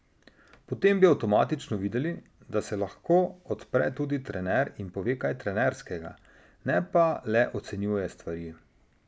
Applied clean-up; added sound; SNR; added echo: none; none; none; none.